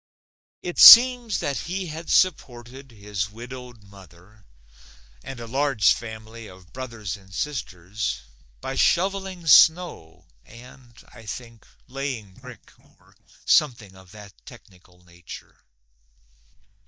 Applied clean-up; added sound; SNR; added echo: neural mask model DeepFilterNet 3.